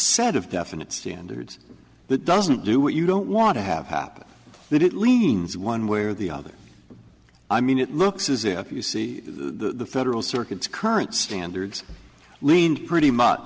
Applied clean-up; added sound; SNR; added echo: none; none; none; none.